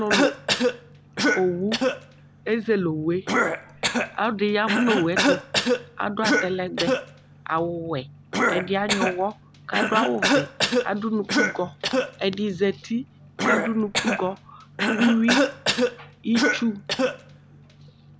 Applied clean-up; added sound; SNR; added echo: none; Cough; -1 dB; none.